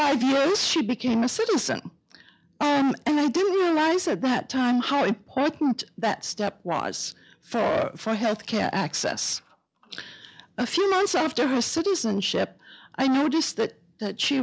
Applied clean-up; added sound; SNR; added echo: none; none; none; none.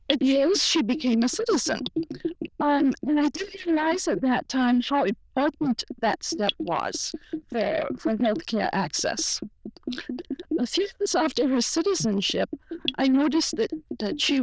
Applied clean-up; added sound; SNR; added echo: neural diffusion model UNIVERSE++.